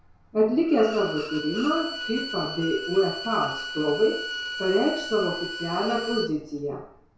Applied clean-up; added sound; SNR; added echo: none; Bowed string instrument; 9 dB; reverberation time 0.6 s.